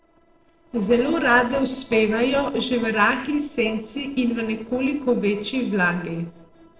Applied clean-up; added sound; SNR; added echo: neural separator model SepFormer DNS4.